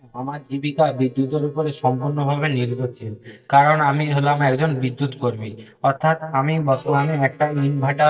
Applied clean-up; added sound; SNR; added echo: neural mask model DeepFilterNet 3.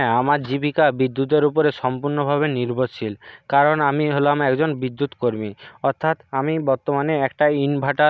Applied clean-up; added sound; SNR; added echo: none; none; none; none.